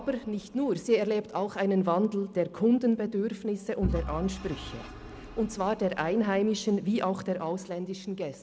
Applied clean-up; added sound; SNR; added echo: none; Engine / Vehicle; 14 dB; none.